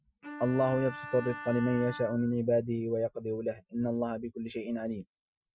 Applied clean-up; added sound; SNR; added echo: classical method Wiener filter.